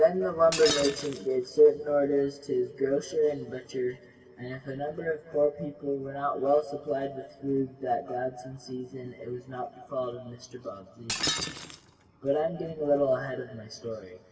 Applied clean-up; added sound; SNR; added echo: none; Shatter; 8 dB; reverberation time 2.0 s.